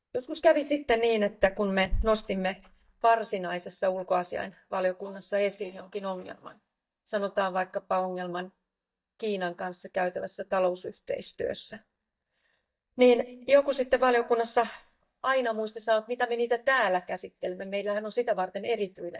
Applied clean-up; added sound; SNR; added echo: neural mask model DeepFilterNet 3.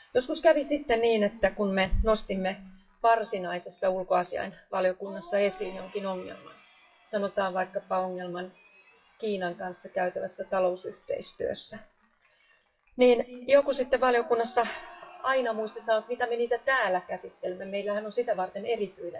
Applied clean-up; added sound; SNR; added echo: classical method WPE with log-MMSE.